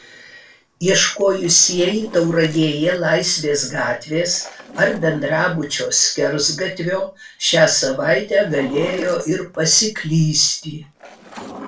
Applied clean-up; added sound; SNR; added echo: neural separator model SepFormer DNS4.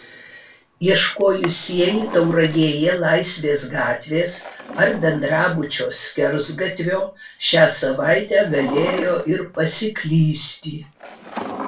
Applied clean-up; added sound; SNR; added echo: none; Drawer open or close; 16 dB; reverberation time 0.3 s.